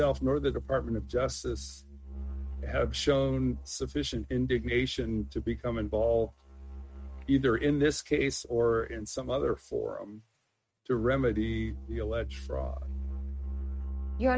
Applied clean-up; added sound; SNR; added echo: neural mask model RNNoise.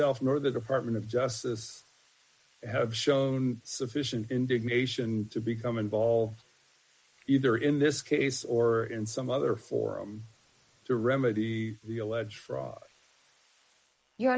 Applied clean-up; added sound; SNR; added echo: neural mask model Resemble Enhance denoiser.